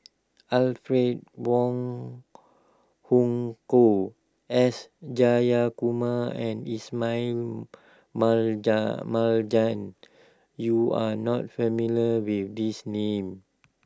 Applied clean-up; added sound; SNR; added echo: none; none; none; none.